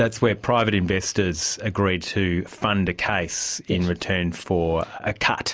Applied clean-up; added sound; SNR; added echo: none; none; none; none.